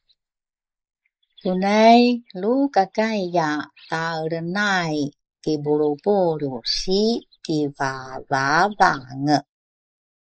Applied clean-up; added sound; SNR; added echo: neural mask model Resemble Enhance denoiser.